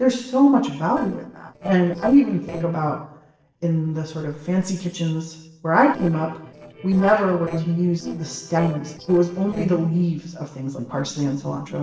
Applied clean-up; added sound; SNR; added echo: neural separator model SepFormer DNS4.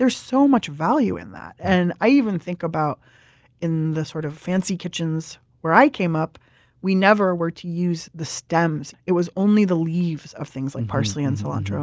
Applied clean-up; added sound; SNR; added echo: none; none; none; none.